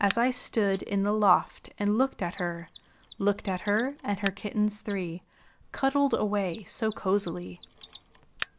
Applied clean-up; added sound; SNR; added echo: none; Mechanisms; 16 dB; none.